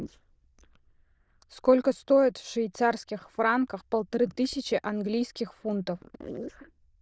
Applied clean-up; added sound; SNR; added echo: neural diffusion model UNIVERSE++.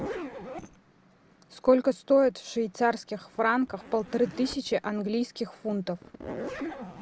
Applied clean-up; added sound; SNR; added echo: none; Zipper (clothing); 13 dB; none.